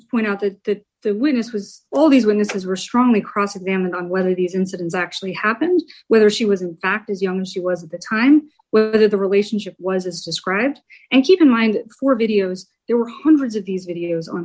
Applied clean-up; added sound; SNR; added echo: none; none; none; none.